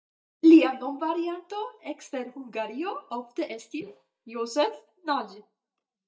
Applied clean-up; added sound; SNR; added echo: neural mask model DeepFilterNet 3.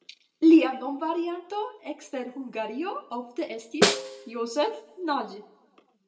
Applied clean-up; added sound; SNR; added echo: none; Snare drum; 1 dB; reverberation time 0.6 s.